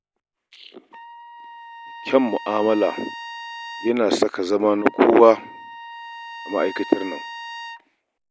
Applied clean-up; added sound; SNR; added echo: none; Trumpet; 15 dB; none.